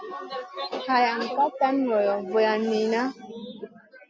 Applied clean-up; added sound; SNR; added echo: none; none; none; none.